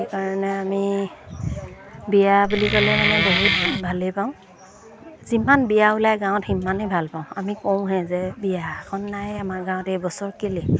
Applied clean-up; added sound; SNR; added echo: none; Wood; -1 dB; none.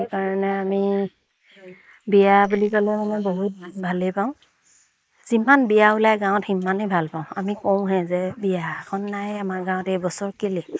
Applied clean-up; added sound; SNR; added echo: neural mask model Resemble Enhance denoiser.